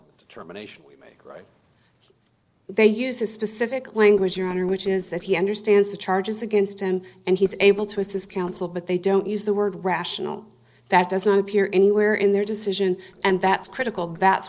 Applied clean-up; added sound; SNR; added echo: neural separator model SepFormer DNS4.